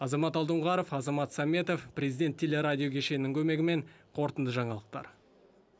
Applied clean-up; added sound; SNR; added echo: none; none; none; none.